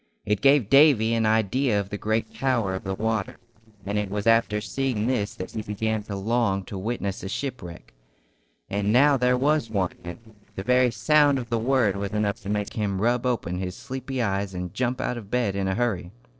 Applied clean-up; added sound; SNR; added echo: neural separator model SepFormer DNS4.